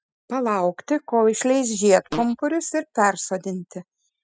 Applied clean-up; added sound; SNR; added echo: classical method spectral subtraction.